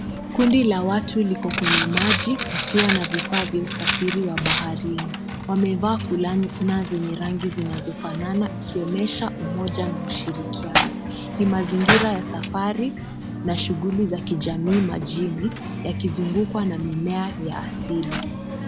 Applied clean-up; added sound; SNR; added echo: none; Coin (dropping); 3 dB; none.